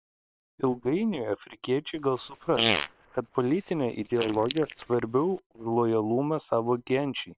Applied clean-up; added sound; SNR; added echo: neural separator model SepFormer WHAM!.